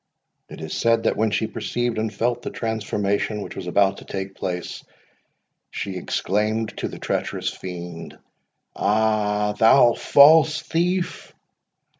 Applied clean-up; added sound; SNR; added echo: none; none; none; none.